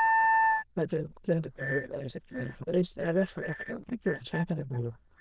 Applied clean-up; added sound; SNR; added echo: neural diffusion model UNIVERSE++.